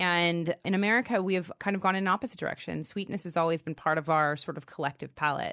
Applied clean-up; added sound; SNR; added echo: none; none; none; none.